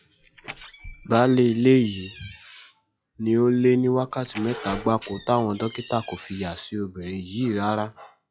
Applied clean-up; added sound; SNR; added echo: classical method log-MMSE.